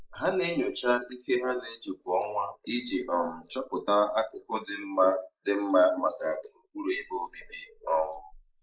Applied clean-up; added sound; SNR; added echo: neural mask model Resemble Enhance denoiser.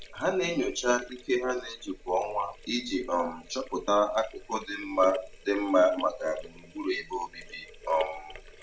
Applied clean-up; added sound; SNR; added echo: none; Sink (filling or washing); 18 dB; none.